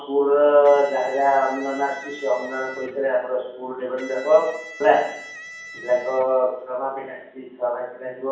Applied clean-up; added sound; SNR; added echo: none; Electric guitar; 18 dB; reverberation time 1.2 s.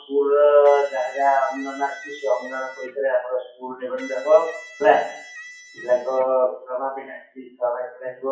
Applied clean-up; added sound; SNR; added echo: classical method WPE with log-MMSE.